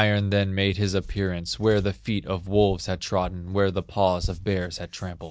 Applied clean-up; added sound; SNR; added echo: neural mask model DeepFilterNet 3.